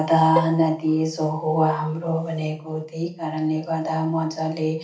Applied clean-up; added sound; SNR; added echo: none; Bowed string instrument; 11 dB; reverberation time 0.4 s.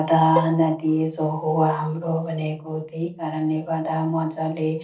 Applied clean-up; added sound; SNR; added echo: neural separator model SepFormer DNS4.